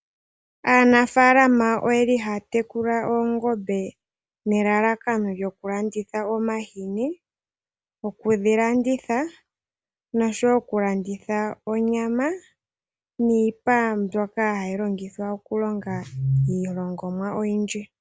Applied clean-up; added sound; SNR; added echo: none; none; none; none.